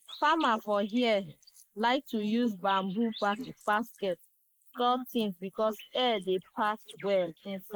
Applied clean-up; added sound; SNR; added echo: neural mask model Resemble Enhance denoiser.